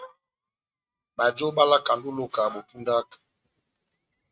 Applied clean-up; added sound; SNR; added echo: neural mask model RNNoise.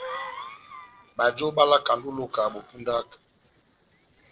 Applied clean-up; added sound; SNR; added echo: neural separator model SepFormer DNS4.